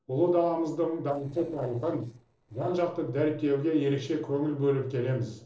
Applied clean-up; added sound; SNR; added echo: neural separator model SepFormer DNS4.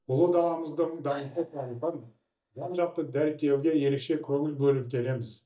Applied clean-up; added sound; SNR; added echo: neural mask model DeepFilterNet 3.